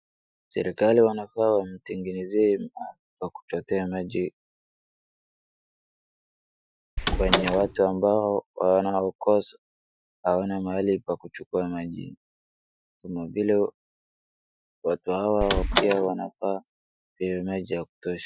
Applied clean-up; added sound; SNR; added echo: classical method Wiener filter.